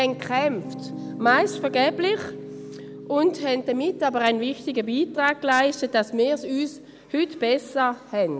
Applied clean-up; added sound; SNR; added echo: none; Piano; 15 dB; none.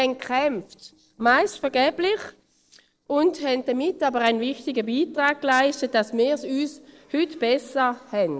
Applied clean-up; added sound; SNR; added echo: neural separator model SepFormer DNS4.